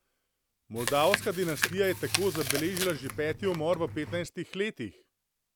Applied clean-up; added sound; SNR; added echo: none; Chewing, mastication; 4 dB; none.